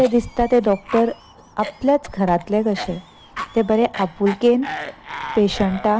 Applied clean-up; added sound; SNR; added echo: none; Cough; 14 dB; none.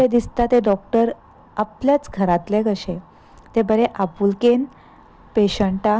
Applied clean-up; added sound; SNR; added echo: none; none; none; none.